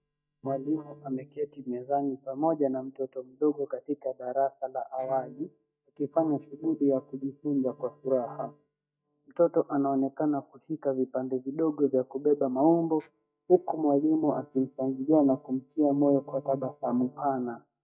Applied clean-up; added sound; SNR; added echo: neural mask model DeepFilterNet 3.